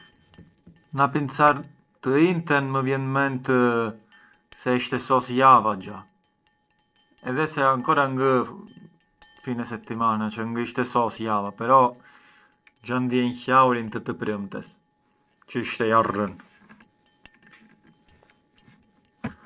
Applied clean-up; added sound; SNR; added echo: neural separator model SepFormer DNS4.